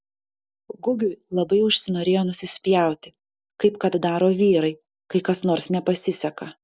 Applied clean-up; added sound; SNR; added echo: none; none; none; none.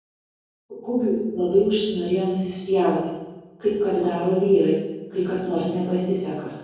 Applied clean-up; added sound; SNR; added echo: none; none; none; reverberation time 1.3 s.